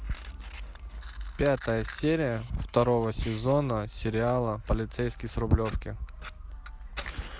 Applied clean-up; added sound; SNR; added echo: none; Fire; 19 dB; none.